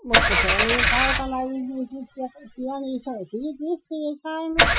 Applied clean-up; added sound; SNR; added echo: classical method Wiener filter.